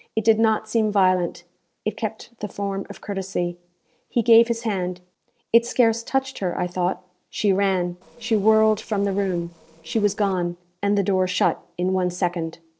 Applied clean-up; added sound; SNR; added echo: neural separator model SepFormer DNS4.